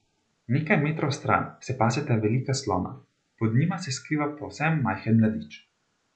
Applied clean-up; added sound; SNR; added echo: none; none; none; none.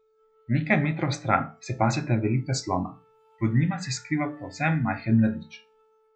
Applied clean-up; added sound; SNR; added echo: classical method log-MMSE.